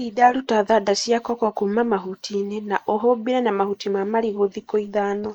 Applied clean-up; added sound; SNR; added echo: neural mask model Resemble Enhance denoiser.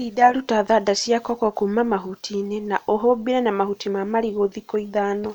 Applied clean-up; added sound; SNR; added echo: none; none; none; none.